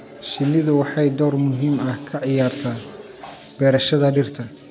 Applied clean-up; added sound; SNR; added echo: none; none; none; none.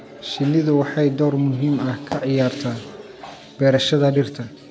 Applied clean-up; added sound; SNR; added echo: none; Fireworks; 15 dB; none.